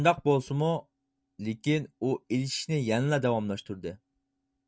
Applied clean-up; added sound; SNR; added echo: none; none; none; none.